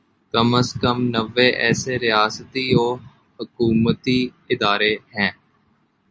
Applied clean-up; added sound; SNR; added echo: none; none; none; none.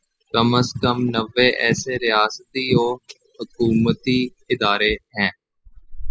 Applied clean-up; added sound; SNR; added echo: classical method spectral subtraction.